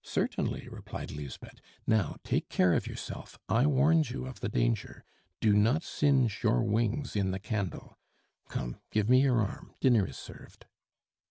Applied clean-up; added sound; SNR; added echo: none; none; none; none.